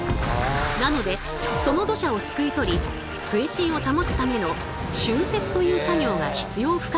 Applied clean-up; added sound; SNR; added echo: none; none; none; none.